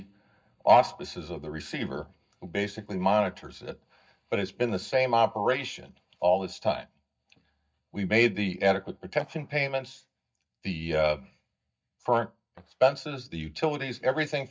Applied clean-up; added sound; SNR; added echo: neural mask model DeepFilterNet 3.